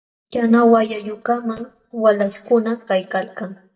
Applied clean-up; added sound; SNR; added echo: neural mask model DeepFilterNet 3.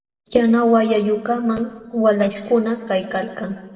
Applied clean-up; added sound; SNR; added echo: neural separator model SepFormer DNS4.